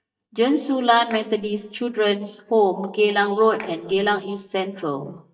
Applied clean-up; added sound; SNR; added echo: neural mask model DeepFilterNet 3.